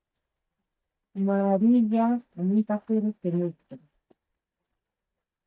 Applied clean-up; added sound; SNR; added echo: neural mask model DeepFilterNet 3.